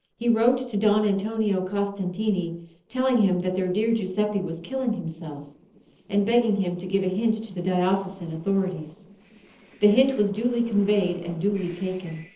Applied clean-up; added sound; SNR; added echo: neural separator model SepFormer DNS4.